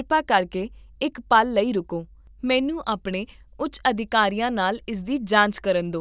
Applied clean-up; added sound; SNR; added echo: none; none; none; none.